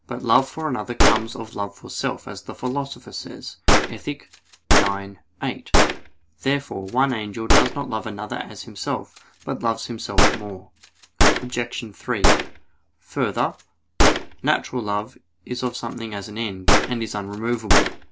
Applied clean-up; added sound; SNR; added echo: none; Gunshot, gunfire; -5 dB; none.